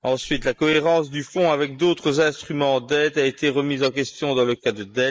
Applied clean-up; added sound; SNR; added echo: neural mask model Resemble Enhance denoiser.